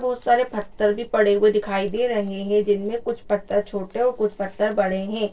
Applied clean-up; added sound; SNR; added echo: neural separator model SepFormer DNS4.